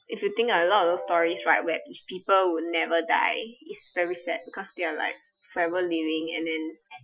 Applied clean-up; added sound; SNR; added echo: classical method Wiener filter.